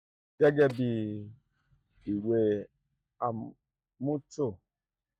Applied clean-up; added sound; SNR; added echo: neural mask model DeepFilterNet 3.